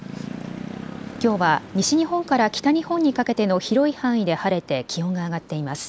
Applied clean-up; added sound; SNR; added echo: none; none; none; none.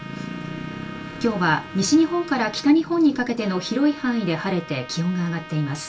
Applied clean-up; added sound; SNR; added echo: none; Trumpet; 18 dB; reverberation time 0.2 s.